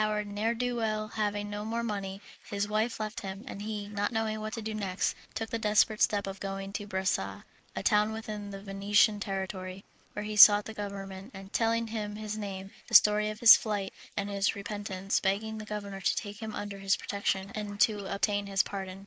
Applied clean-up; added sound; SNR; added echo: neural mask model Resemble Enhance denoiser.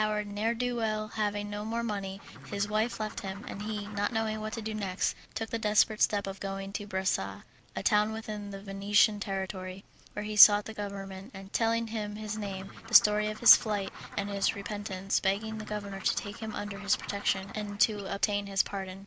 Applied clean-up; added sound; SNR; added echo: none; Bird; 15 dB; none.